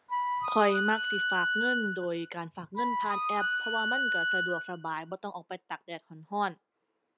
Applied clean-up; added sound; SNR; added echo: none; Wind instrument, woodwind instrument; -3 dB; none.